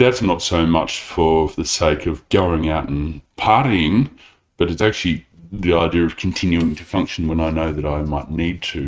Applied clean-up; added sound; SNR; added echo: neural mask model RNNoise.